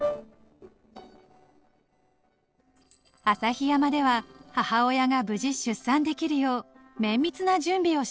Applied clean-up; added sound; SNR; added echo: neural separator model SepFormer DNS4.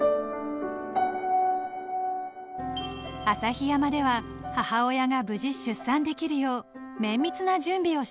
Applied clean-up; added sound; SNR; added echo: none; Engine / Truck / Car; 15 dB; none.